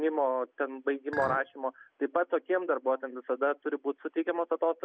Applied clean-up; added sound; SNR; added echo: none; Chink, clink; 10 dB; none.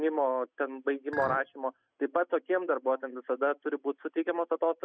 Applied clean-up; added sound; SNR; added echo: neural mask model RNNoise.